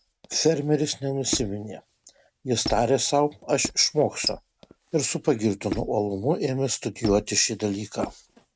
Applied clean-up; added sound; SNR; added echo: neural mask model RNNoise.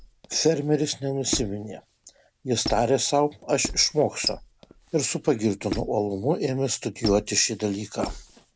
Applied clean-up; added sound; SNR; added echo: none; Squeak; 12 dB; none.